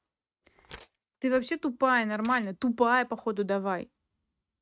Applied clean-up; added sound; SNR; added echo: neural mask model RNNoise.